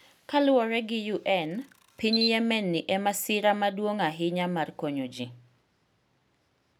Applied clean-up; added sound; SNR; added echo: none; Camera; 7 dB; none.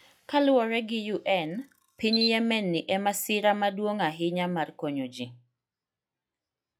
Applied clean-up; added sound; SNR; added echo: classical method log-MMSE.